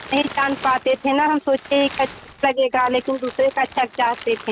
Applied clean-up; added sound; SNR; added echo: none; Crumpling, crinkling; 18 dB; none.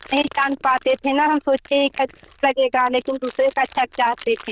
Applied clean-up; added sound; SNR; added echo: neural diffusion model UNIVERSE++.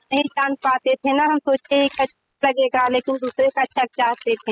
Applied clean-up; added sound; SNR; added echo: classical method spectral subtraction.